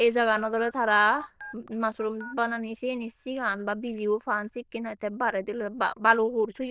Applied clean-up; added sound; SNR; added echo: neural diffusion model UNIVERSE++.